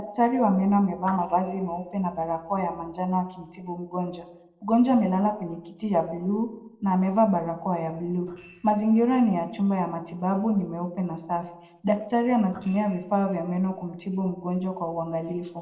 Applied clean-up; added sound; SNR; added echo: neural separator model SepFormer DNS4.